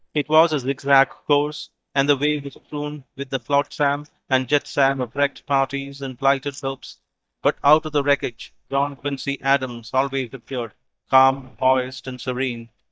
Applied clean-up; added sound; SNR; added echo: neural mask model DeepFilterNet 3.